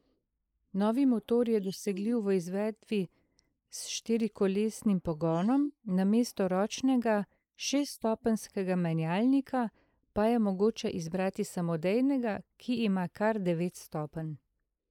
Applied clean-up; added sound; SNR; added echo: neural mask model Resemble Enhance denoiser.